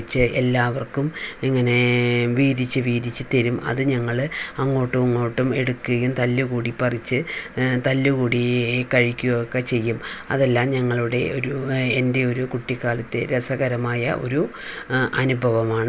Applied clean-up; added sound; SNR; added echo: none; none; none; none.